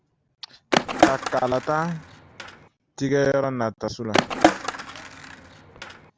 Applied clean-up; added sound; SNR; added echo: none; Skateboard; -3 dB; none.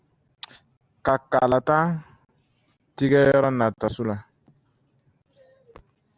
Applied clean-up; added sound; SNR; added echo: none; none; none; none.